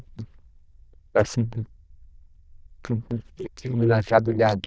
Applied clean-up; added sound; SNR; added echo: neural diffusion model UNIVERSE++.